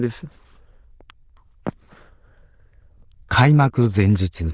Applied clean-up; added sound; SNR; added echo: neural diffusion model UNIVERSE++.